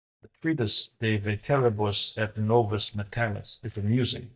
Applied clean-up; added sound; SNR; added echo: neural mask model DeepFilterNet 3.